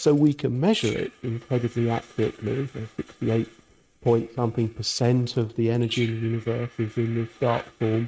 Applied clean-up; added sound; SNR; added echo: neural mask model RNNoise.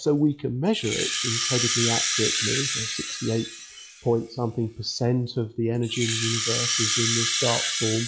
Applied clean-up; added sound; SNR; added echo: classical method log-MMSE.